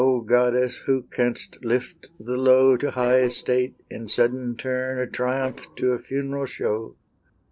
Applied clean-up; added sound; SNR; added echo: neural separator model SepFormer DNS4.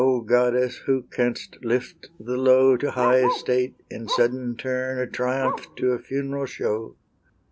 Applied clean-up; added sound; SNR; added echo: none; Bark; 12 dB; none.